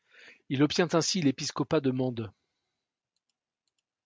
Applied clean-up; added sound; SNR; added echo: none; none; none; none.